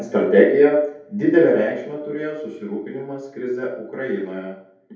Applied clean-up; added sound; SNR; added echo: none; none; none; reverberation time 0.7 s.